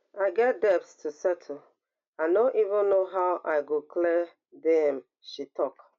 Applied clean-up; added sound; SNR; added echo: none; none; none; none.